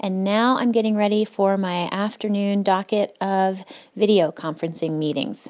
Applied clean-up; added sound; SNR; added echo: none; none; none; none.